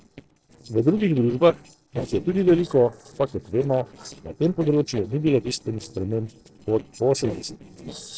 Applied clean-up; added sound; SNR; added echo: neural separator model SepFormer DNS4.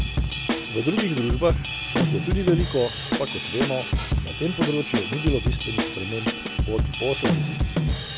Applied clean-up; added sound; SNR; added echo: none; Drum / Drum kit; -2 dB; none.